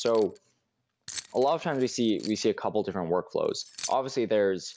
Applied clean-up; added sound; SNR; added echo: none; Keys jangling; 18 dB; none.